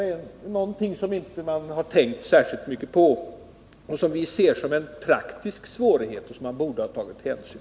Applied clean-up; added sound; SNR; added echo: none; none; none; none.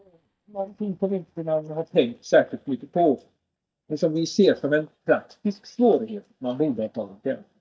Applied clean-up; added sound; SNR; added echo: neural mask model DeepFilterNet 3.